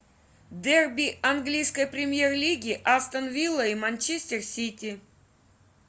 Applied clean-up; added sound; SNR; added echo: none; none; none; none.